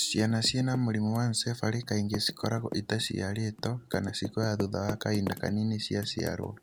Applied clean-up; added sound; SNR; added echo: none; Typing; 13 dB; none.